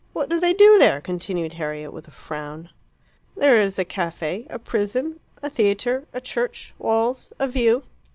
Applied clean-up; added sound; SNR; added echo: none; none; none; none.